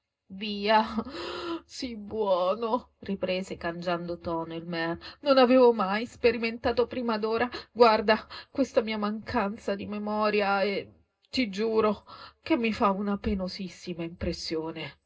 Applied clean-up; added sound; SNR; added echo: none; none; none; reverberation time 0.2 s.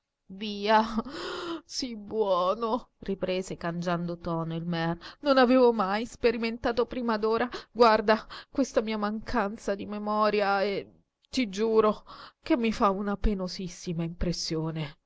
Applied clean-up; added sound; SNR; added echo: none; none; none; none.